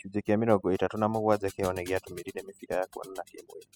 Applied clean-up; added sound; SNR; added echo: classical method spectral subtraction.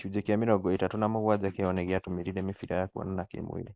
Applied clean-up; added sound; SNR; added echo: neural mask model Resemble Enhance denoiser.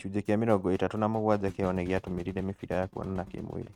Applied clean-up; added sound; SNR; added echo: neural mask model RNNoise.